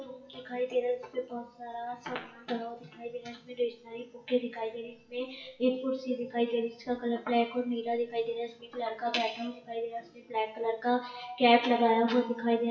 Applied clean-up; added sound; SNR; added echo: classical method WPE with log-MMSE.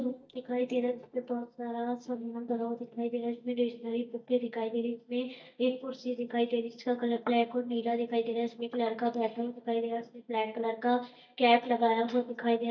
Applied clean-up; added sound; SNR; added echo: neural mask model DeepFilterNet 3.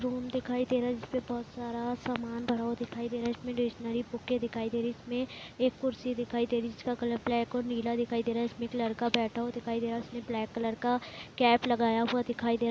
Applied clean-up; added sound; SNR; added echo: none; none; none; none.